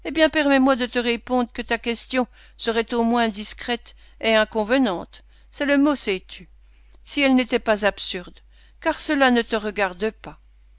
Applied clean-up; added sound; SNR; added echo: none; none; none; none.